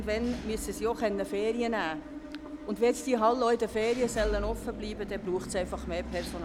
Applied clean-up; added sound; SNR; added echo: none; Engine / Mechanisms; 9 dB; none.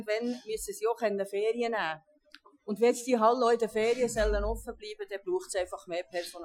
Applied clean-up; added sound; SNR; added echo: classical method Wiener filter.